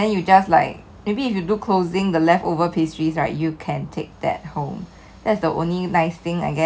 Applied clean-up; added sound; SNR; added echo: none; none; none; none.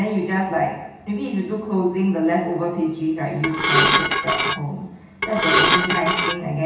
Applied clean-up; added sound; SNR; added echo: none; Dishes, pots, and pans / Glass; -4 dB; reverberation time 0.9 s.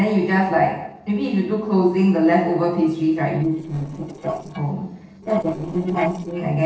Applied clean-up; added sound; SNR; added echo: neural separator model SepFormer DNS4.